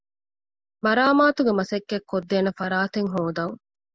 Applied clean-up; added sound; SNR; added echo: none; none; none; none.